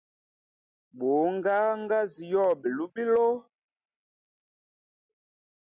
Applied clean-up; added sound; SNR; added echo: none; none; none; none.